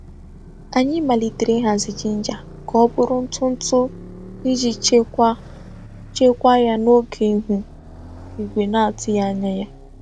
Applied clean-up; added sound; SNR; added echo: none; Engine + Motorcycle; 18 dB; none.